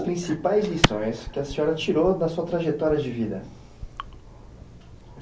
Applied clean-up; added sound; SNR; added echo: none; Clapping; -5 dB; none.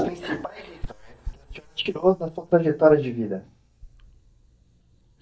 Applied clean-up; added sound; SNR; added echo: neural mask model DeepFilterNet 3.